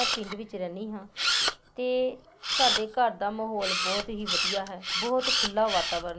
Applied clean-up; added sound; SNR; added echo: none; Camera; 0 dB; none.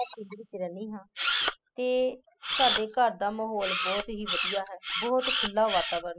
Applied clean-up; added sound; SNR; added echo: classical method spectral subtraction.